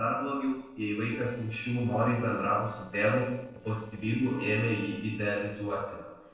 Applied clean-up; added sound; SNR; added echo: neural separator model SepFormer DNS4.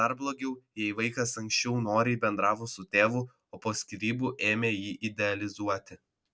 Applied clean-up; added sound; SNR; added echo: none; none; none; none.